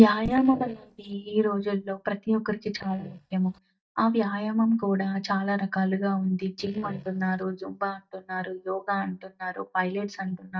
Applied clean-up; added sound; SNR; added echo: neural mask model DeepFilterNet 3.